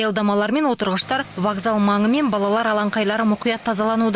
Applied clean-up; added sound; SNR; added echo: none; none; none; none.